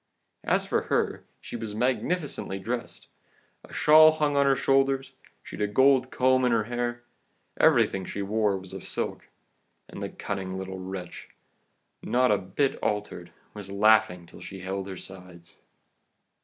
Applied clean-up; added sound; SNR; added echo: none; none; none; none.